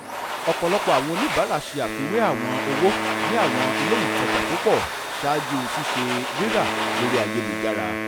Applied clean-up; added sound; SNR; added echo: none; Domestic sounds, home sounds + Wind instrument, woodwind instrument; 0 dB; none.